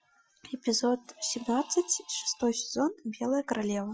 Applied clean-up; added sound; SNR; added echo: classical method Wiener filter.